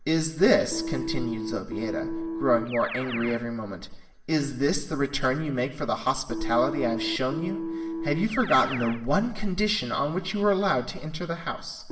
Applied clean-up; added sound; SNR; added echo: none; Keyboard (musical); 9 dB; reverberation time 0.8 s.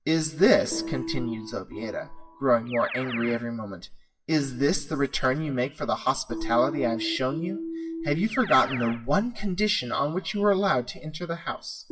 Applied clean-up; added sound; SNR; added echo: classical method WPE with log-MMSE.